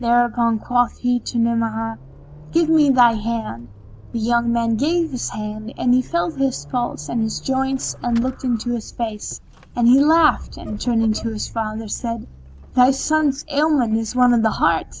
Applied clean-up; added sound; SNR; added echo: none; Squeak / Accelerating, revving, vroom / Vehicle; 17 dB; none.